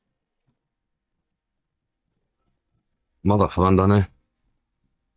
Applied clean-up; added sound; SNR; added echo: neural mask model DeepFilterNet 3.